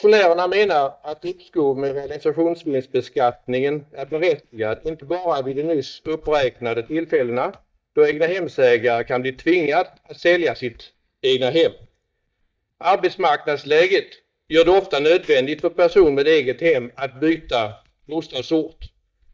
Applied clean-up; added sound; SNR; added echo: neural mask model DeepFilterNet 3.